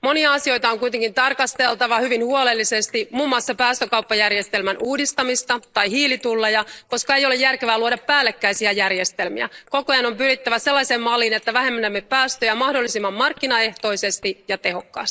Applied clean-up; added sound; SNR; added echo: neural mask model Resemble Enhance denoiser.